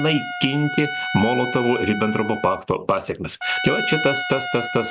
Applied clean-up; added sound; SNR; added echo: none; Trumpet; 6 dB; none.